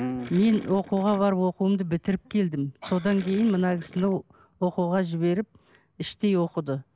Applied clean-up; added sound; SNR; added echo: none; Gurgling; 20 dB; none.